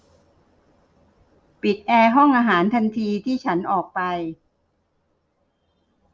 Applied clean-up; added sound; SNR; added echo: none; none; none; none.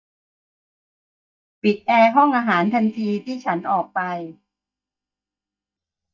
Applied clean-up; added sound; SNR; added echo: neural mask model DeepFilterNet 3.